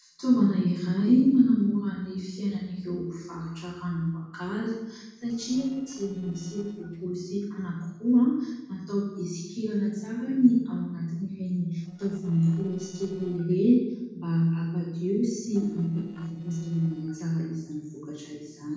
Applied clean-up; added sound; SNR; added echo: neural separator model SepFormer DNS4.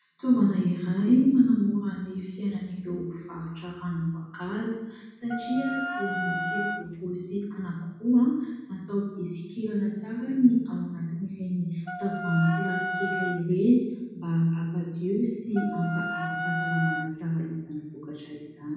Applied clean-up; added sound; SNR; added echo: none; Wind instrument, woodwind instrument; 5 dB; reverberation time 1.1 s.